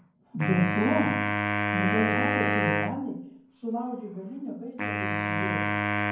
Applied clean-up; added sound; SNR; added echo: none; Wind instrument, woodwind instrument; -2 dB; reverberation time 0.9 s.